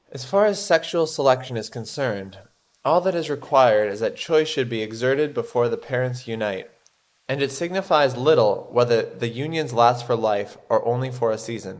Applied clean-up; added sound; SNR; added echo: neural mask model Resemble Enhance denoiser.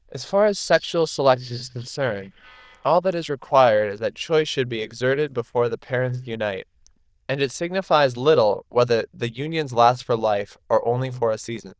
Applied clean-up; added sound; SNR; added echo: neural diffusion model UNIVERSE++.